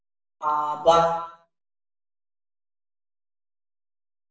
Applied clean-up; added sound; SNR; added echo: none; none; none; reverberation time 0.7 s.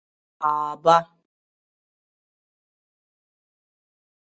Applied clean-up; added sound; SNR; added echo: none; none; none; none.